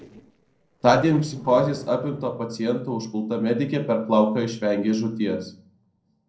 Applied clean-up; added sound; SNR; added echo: neural separator model SepFormer DNS4.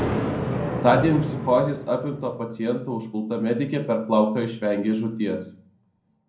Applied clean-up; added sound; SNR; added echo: none; Thunder; 8 dB; reverberation time 0.5 s.